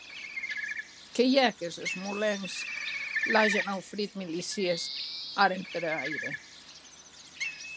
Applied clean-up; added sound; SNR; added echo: none; Bird; 5 dB; none.